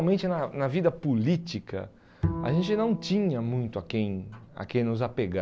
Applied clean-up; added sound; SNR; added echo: none; Bowed string instrument; 9 dB; none.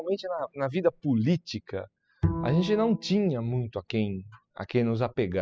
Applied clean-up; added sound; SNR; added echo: classical method spectral subtraction.